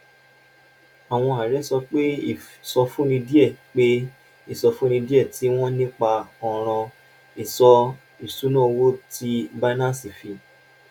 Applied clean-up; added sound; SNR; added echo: none; none; none; none.